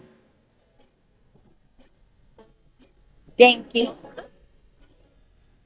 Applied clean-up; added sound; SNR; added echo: neural mask model DeepFilterNet 3.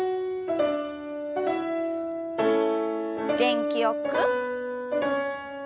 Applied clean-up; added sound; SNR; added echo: none; none; none; none.